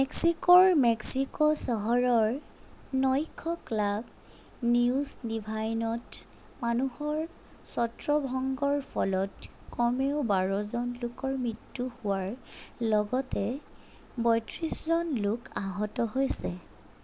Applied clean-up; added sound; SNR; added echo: none; none; none; none.